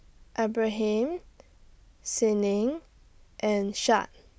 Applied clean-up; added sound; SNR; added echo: none; none; none; none.